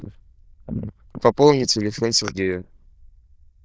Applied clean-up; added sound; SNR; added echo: neural diffusion model UNIVERSE++.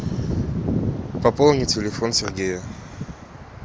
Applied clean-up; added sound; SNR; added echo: none; none; none; none.